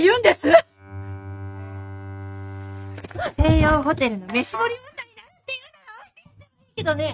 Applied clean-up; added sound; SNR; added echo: neural mask model RNNoise.